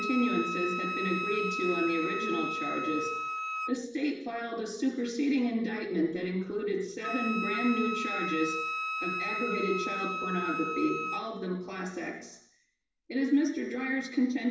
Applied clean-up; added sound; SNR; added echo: none; Wind instrument, woodwind instrument; 5 dB; reverberation time 0.8 s.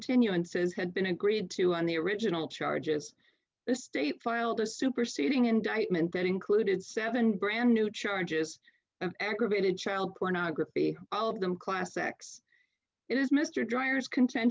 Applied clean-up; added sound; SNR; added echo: none; none; none; none.